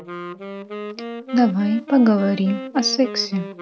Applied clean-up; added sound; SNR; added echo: none; Wind instrument, woodwind instrument; 12 dB; none.